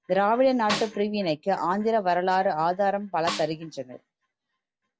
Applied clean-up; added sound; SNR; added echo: none; Snare drum; 9 dB; none.